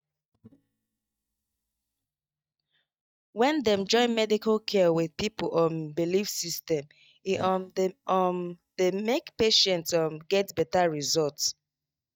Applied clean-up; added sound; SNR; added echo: neural mask model DeepFilterNet 3.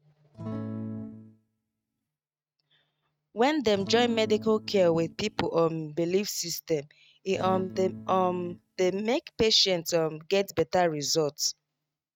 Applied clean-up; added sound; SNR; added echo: neural mask model RNNoise.